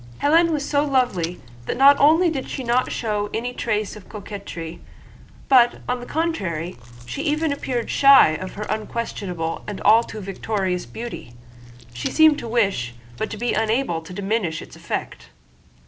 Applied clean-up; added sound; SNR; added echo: none; Chewing, mastication; 18 dB; none.